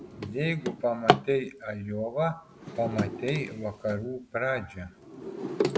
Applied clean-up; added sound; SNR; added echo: none; Drawer open or close; 1 dB; none.